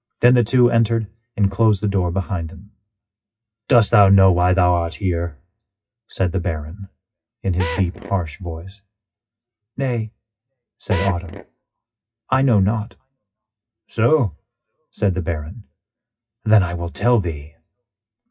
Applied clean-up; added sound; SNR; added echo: classical method WPE with log-MMSE.